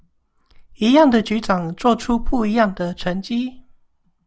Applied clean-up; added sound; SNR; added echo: none; none; none; none.